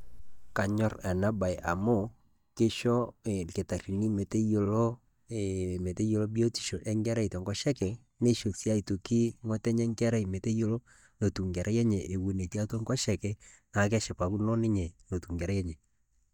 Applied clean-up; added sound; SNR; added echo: neural mask model DeepFilterNet 3.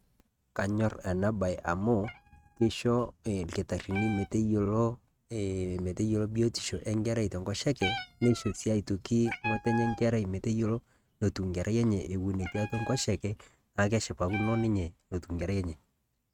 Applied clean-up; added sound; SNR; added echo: neural mask model RNNoise.